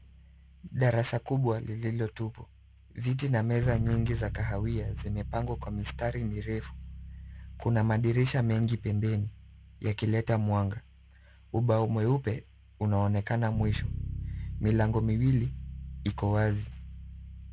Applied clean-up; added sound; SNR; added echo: none; Bass guitar; 10 dB; none.